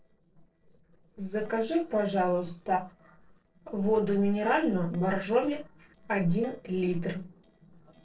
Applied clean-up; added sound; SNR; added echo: neural separator model SepFormer DNS4.